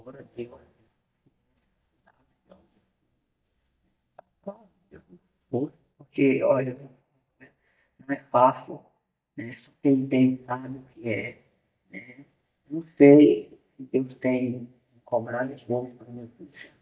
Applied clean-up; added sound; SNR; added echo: neural mask model DeepFilterNet 3.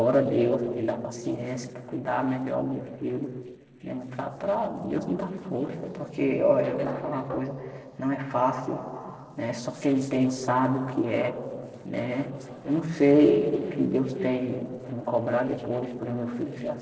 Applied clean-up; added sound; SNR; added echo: neural separator model SepFormer DNS4.